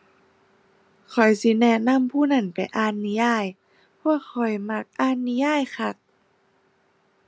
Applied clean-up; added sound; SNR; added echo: none; none; none; none.